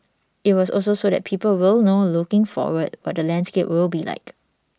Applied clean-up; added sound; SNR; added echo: none; none; none; none.